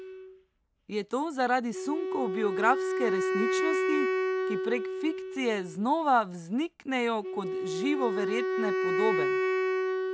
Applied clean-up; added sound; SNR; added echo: none; Wind instrument, woodwind instrument; 0 dB; none.